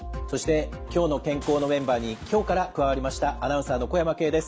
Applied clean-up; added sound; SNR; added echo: none; Boom; 20 dB; none.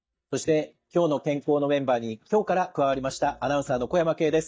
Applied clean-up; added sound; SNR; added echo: neural mask model DeepFilterNet 3.